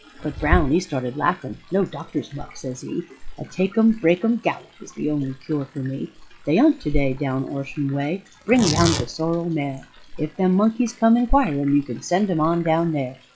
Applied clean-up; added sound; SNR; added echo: classical method log-MMSE.